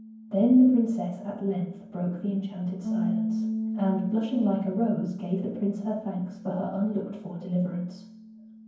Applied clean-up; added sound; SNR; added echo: none; Bass guitar; 8 dB; reverberation time 0.9 s.